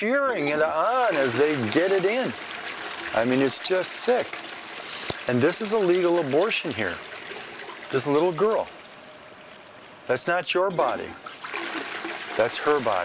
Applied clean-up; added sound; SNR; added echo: none; Toilet flush; 12 dB; none.